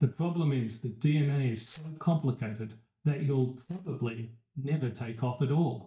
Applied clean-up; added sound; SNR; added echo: neural mask model DeepFilterNet 3.